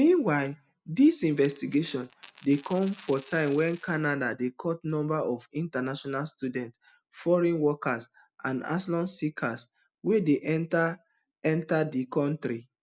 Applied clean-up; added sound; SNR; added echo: none; Coin (dropping); 16 dB; none.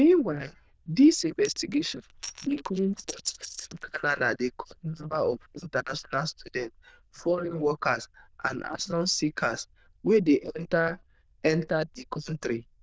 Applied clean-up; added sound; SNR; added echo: neural diffusion model UNIVERSE++.